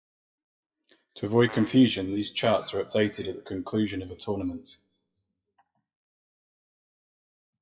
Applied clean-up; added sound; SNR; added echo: classical method WPE with log-MMSE.